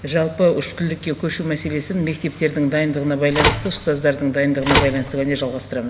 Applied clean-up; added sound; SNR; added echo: none; Telephone; 3 dB; none.